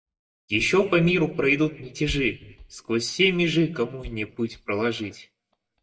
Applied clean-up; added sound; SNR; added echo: neural mask model DeepFilterNet 3.